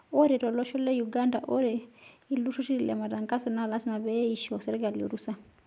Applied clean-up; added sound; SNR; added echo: none; none; none; none.